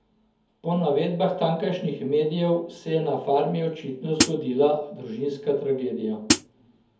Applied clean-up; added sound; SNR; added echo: none; Hi-hat; -3 dB; reverberation time 0.7 s.